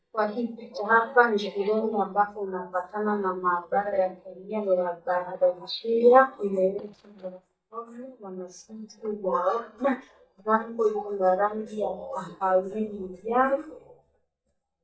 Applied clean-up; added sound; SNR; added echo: neural mask model DeepFilterNet 3.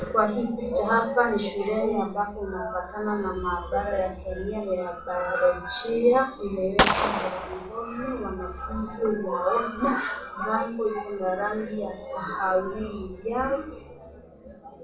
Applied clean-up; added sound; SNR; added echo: none; Gunshot, gunfire; -1 dB; reverberation time 0.3 s.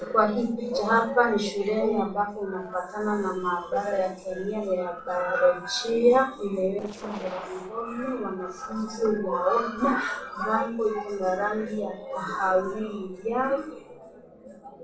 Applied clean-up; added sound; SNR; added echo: neural separator model SepFormer DNS4.